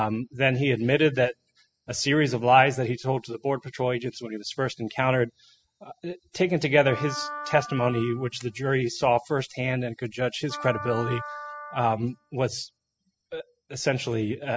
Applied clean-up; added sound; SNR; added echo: classical method spectral subtraction.